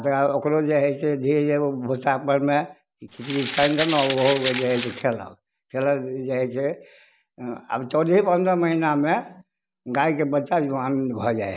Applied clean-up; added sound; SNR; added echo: none; Rattle (instrument); 7 dB; none.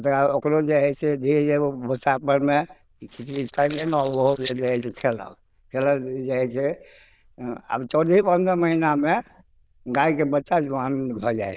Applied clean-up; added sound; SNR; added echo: neural diffusion model UNIVERSE++.